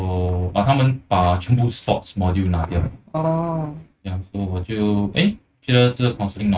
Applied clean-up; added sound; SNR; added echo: neural mask model RNNoise.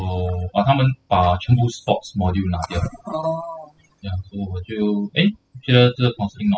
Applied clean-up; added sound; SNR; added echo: classical method spectral subtraction.